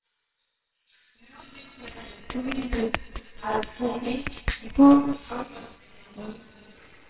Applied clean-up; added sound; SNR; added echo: neural separator model SepFormer WHAMR!.